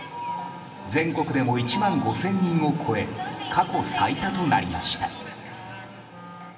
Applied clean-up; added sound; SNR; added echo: none; Wind instrument, woodwind instrument; 16 dB; reverberation time 2.1 s.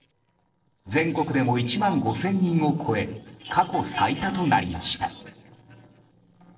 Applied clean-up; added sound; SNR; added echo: neural separator model SepFormer DNS4.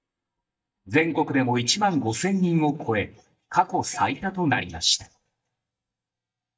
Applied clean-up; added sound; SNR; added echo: neural mask model DeepFilterNet 3.